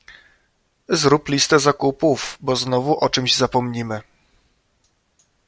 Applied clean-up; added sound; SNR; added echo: none; none; none; none.